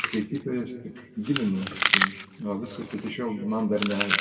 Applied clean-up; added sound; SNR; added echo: none; Chewing, mastication; -1 dB; reverberation time 1.5 s.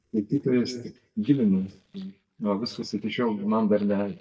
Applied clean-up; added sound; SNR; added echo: neural mask model DeepFilterNet 3.